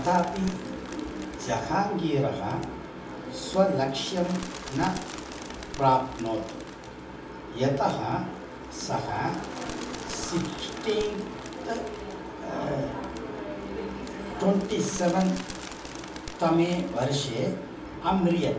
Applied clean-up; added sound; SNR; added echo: none; Bird; 15 dB; reverberation time 0.3 s.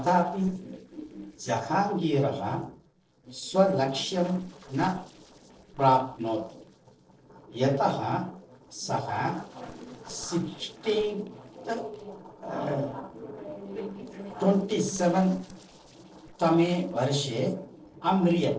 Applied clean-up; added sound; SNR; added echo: neural separator model SepFormer DNS4.